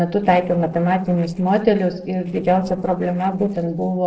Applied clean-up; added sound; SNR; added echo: neural separator model SepFormer DNS4.